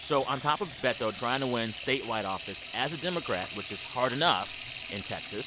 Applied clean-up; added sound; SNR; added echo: none; Sink (filling or washing) / Water tap, faucet; 10 dB; none.